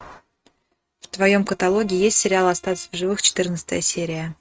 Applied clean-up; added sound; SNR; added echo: neural mask model RNNoise.